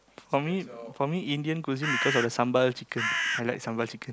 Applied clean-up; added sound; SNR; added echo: none; Bird; -1 dB; none.